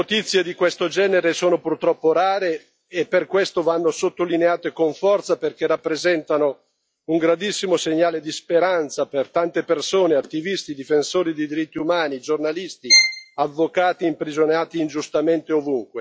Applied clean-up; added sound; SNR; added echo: classical method log-MMSE.